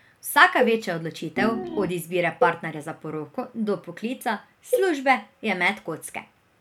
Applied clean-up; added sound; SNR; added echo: none; Cowbell + Piano; 6 dB; none.